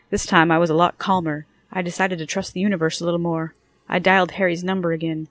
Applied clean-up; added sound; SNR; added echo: none; none; none; none.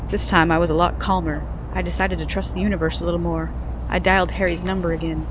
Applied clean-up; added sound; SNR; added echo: none; Dog; 5 dB; none.